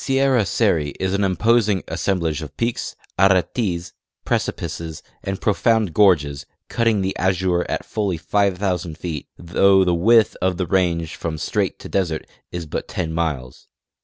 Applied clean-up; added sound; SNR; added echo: none; none; none; none.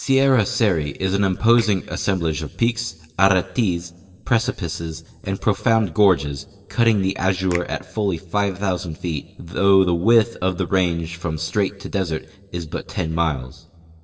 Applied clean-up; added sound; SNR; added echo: neural separator model SepFormer DNS4.